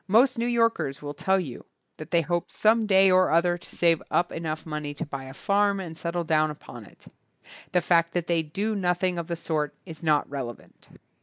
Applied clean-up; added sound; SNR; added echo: neural mask model Resemble Enhance denoiser.